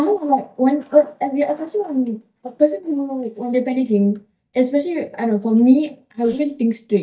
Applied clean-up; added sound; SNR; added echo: neural mask model DeepFilterNet 3.